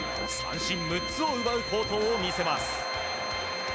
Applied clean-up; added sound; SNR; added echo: none; Organ; 4 dB; none.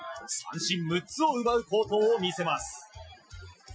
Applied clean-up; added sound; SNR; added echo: classical method Wiener filter.